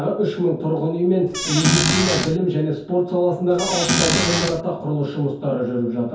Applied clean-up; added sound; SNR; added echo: none; Squeak / Cupboard open or close; 0 dB; reverberation time 0.6 s.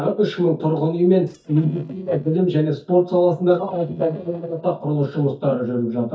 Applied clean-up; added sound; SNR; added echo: neural mask model DeepFilterNet 3.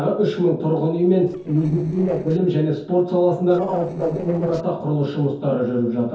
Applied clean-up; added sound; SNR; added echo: neural separator model SepFormer DNS4.